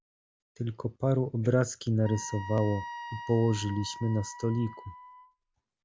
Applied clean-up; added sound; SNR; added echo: none; Wind instrument, woodwind instrument; 13 dB; none.